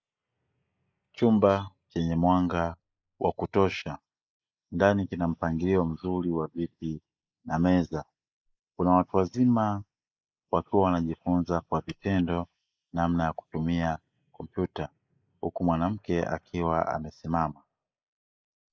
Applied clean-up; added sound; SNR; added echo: neural mask model Resemble Enhance denoiser.